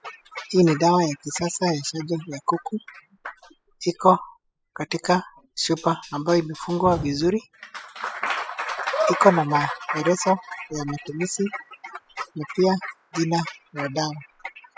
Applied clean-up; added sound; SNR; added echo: classical method spectral subtraction.